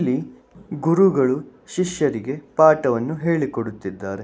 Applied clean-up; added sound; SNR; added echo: none; none; none; none.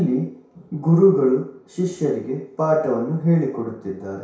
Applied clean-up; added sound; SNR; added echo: none; none; none; reverberation time 0.6 s.